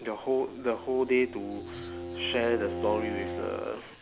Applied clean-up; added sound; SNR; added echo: none; Bowed string instrument; 7 dB; none.